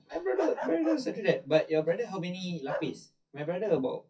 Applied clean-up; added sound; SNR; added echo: classical method WPE with log-MMSE.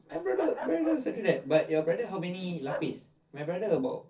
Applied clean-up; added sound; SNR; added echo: neural separator model SepFormer DNS4.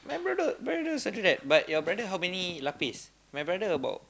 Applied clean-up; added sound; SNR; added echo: none; none; none; none.